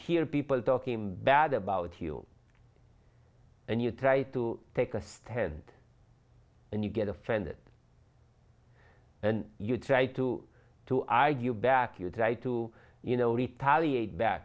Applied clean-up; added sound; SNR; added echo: none; none; none; none.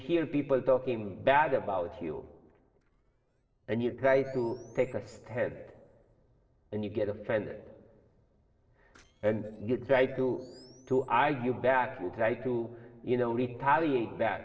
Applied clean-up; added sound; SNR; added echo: neural separator model SepFormer DNS4.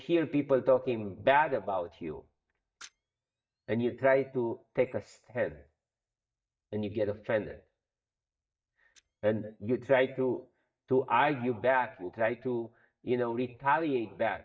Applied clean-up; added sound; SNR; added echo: neural mask model DeepFilterNet 3.